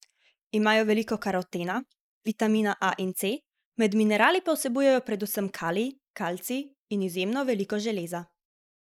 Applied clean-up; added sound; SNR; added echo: neural mask model Resemble Enhance denoiser.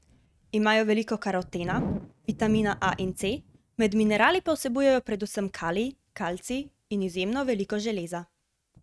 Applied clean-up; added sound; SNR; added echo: neural mask model RNNoise.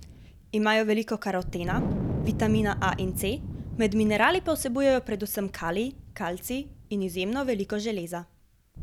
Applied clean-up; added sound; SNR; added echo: none; Wind; 8 dB; none.